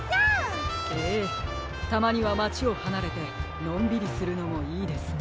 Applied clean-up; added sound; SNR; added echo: none; none; none; none.